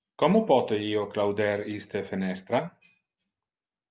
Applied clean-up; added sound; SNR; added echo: none; none; none; none.